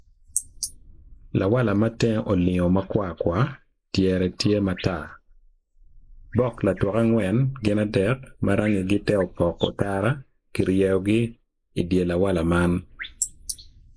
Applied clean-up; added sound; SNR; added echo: neural mask model Resemble Enhance denoiser.